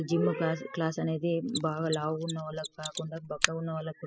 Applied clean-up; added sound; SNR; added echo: classical method spectral subtraction.